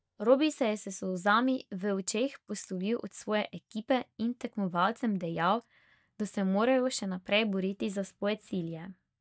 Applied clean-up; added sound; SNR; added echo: neural mask model DeepFilterNet 3.